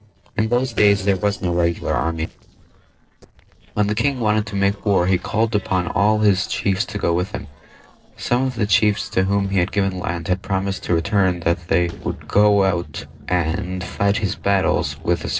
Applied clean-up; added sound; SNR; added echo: neural separator model SepFormer DNS4.